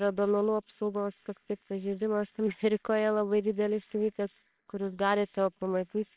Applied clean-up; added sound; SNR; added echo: neural separator model SepFormer WHAMR!.